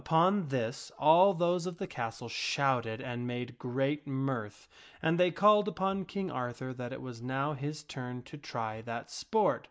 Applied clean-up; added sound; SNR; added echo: neural mask model Resemble Enhance denoiser.